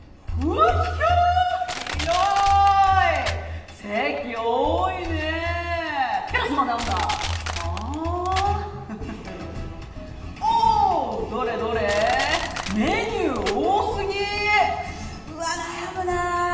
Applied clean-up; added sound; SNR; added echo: none; Crushing; 15 dB; reverberation time 1.2 s.